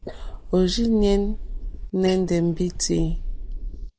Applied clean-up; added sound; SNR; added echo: neural mask model Resemble Enhance denoiser.